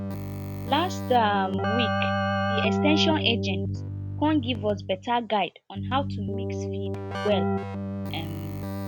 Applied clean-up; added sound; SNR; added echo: none; Keyboard (musical); 0 dB; none.